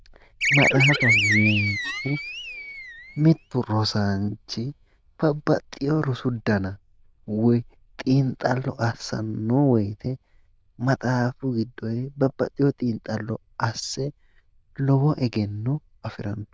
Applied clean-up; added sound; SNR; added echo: neural diffusion model UNIVERSE++.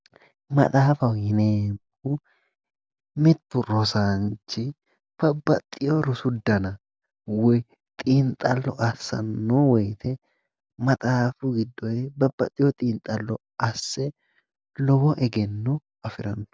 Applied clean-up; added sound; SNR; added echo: none; none; none; none.